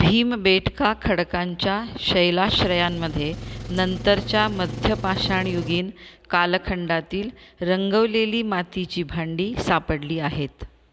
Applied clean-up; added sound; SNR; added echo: none; Engine; 10 dB; none.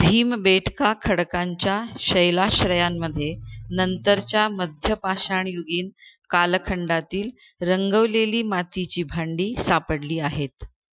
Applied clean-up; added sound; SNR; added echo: classical method Wiener filter.